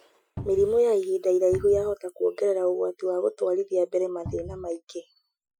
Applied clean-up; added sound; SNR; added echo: classical method Wiener filter.